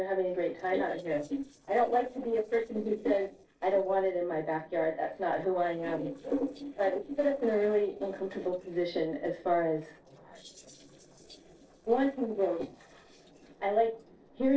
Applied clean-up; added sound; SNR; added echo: neural separator model SepFormer DNS4.